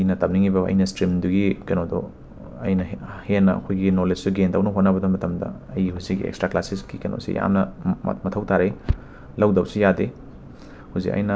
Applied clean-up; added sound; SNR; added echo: none; none; none; none.